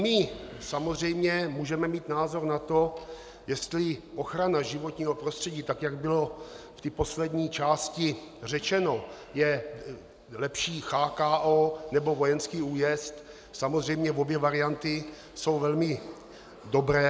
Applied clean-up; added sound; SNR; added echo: none; none; none; none.